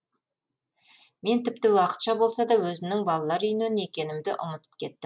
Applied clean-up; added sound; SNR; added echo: none; none; none; none.